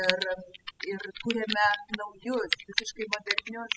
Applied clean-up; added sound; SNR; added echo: classical method spectral subtraction.